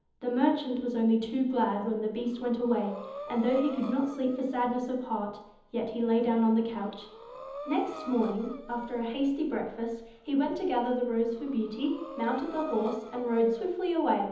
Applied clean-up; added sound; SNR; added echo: none; Breathing; 16 dB; reverberation time 1.3 s.